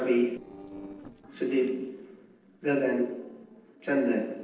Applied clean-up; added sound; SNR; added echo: neural separator model SepFormer DNS4.